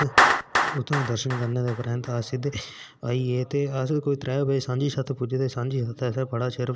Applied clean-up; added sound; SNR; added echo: none; Clapping; 3 dB; none.